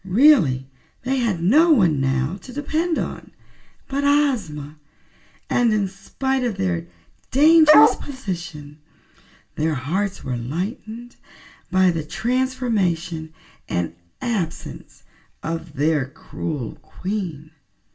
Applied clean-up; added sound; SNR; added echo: none; Bark; -5 dB; reverberation time 0.2 s.